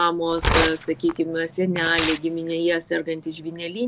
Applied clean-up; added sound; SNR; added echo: none; Tearing; 5 dB; none.